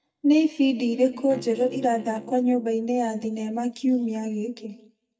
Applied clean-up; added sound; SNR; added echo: neural mask model DeepFilterNet 3.